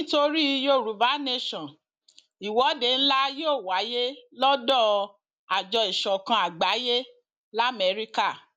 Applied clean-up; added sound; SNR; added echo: none; none; none; none.